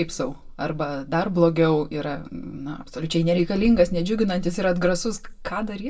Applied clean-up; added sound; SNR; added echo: none; none; none; reverberation time 0.1 s.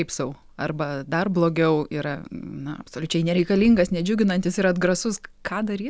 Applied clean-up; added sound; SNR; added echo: none; none; none; none.